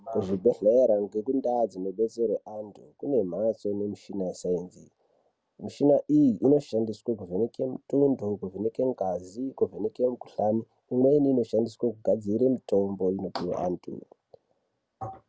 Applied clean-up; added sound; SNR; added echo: none; none; none; none.